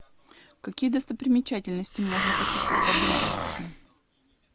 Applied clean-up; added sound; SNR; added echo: none; Hiss; -3 dB; none.